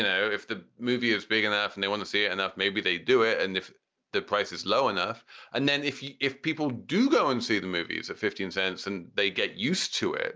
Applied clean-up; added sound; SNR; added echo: none; none; none; none.